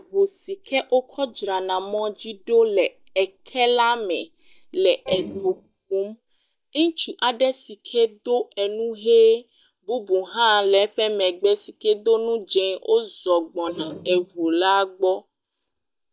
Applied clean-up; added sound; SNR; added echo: neural mask model DeepFilterNet 3.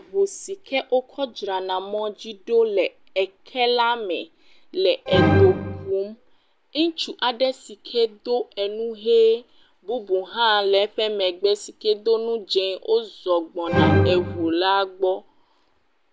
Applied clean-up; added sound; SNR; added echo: none; Musical instrument; 0 dB; none.